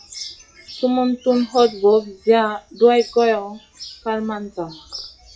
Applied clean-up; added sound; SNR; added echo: classical method WPE with log-MMSE.